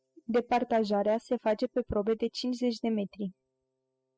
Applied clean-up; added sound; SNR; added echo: classical method spectral subtraction.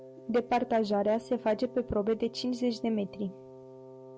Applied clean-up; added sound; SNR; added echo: none; Wind instrument, woodwind instrument; 18 dB; none.